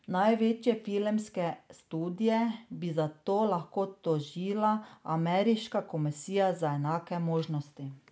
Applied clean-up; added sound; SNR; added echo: none; none; none; none.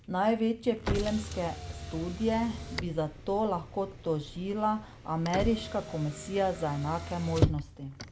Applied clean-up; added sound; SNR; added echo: none; Motor vehicle (road); 6 dB; none.